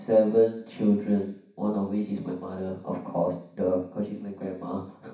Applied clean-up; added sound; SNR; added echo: none; none; none; reverberation time 0.6 s.